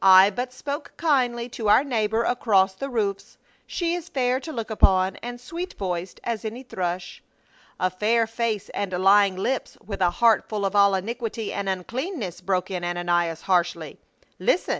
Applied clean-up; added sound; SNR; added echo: none; none; none; none.